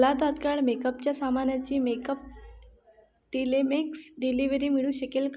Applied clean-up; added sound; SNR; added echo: none; none; none; none.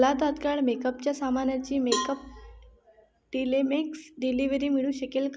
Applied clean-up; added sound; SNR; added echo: none; Cowbell; 9 dB; none.